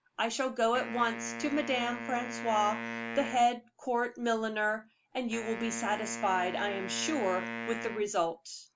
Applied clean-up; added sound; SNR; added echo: none; Wind instrument, woodwind instrument; 9 dB; none.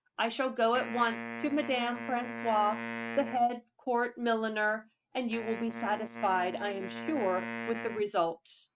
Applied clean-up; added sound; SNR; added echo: neural mask model RNNoise.